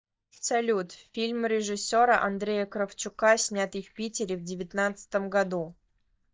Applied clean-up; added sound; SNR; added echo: neural mask model DeepFilterNet 3.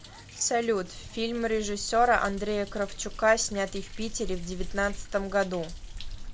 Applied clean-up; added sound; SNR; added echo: none; Thunder; 9 dB; none.